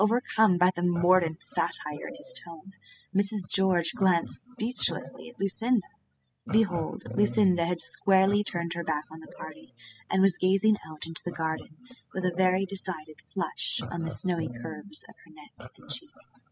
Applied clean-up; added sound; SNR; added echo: classical method spectral subtraction.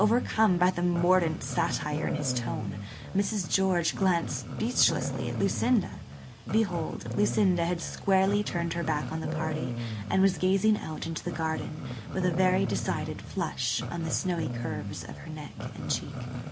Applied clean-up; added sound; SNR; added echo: none; Growling; 7 dB; none.